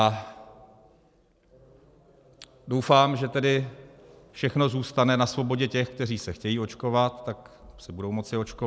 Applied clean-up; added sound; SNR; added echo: none; none; none; none.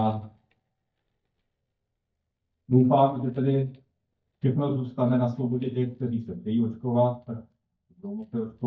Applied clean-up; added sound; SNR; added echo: neural mask model DeepFilterNet 3.